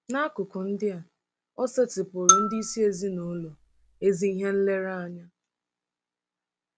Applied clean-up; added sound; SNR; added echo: none; Marimba, xylophone; -2 dB; none.